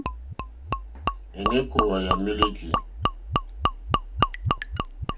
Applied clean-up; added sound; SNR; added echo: none; Gurgling / Liquid; -4 dB; reverberation time 0.2 s.